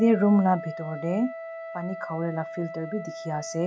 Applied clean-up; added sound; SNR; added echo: none; Wind instrument, woodwind instrument; 11 dB; none.